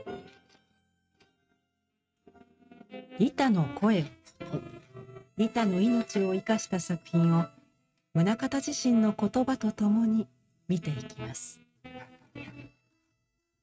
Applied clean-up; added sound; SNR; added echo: neural mask model RNNoise.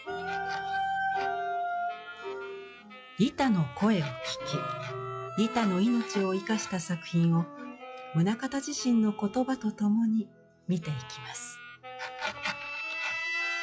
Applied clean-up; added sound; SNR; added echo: classical method log-MMSE.